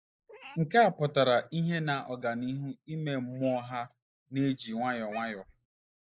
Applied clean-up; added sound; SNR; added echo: neural mask model Resemble Enhance denoiser.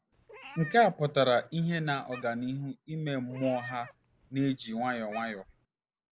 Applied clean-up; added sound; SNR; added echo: none; Meow; 19 dB; none.